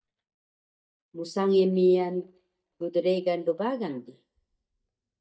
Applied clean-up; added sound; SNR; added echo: neural mask model DeepFilterNet 3.